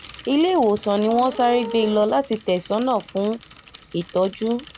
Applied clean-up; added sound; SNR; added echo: none; Livestock, farm animals, working animals + Mechanisms / Bicycle; 17 dB; none.